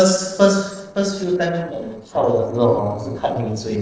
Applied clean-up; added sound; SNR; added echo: neural separator model SepFormer DNS4.